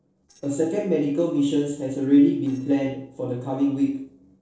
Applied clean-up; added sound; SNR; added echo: neural separator model SepFormer DNS4.